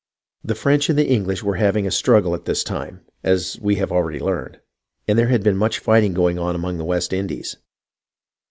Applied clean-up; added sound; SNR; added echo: none; none; none; none.